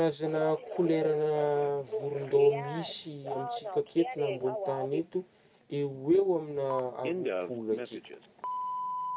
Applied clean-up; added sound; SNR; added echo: none; Telephone; 7 dB; none.